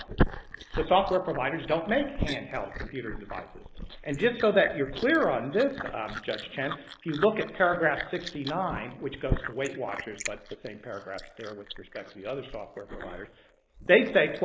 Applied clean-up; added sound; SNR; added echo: neural mask model Resemble Enhance denoiser.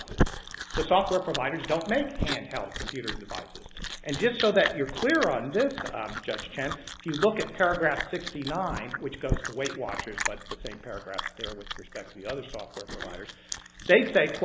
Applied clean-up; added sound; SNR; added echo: none; Chewing, mastication; 6 dB; none.